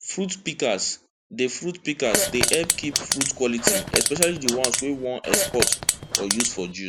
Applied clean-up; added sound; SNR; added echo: none; Fart; -2 dB; none.